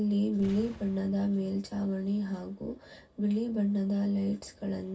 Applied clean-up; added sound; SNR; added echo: none; Boom; 19 dB; reverberation time 0.1 s.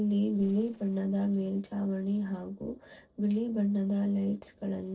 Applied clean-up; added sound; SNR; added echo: neural separator model SepFormer DNS4.